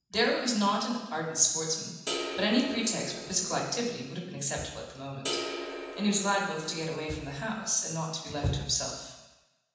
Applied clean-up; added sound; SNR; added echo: none; Crash cymbal; 8 dB; reverberation time 1.1 s.